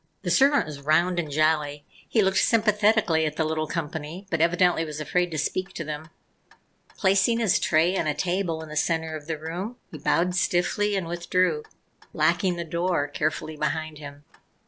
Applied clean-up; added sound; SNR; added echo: neural separator model SepFormer DNS4.